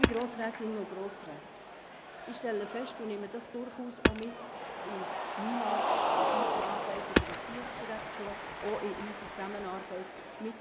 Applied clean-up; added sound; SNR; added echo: none; Cheering + Hammer; -5 dB; none.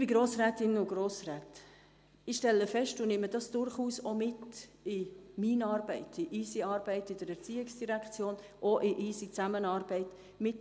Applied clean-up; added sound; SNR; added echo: none; none; none; none.